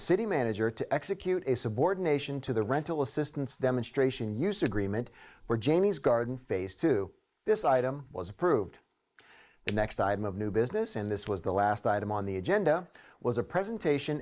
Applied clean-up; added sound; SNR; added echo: neural mask model Resemble Enhance denoiser.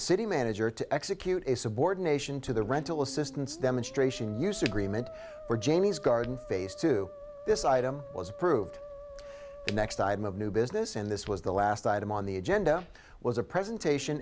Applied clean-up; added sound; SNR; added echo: none; Musical instrument + Crack; 15 dB; none.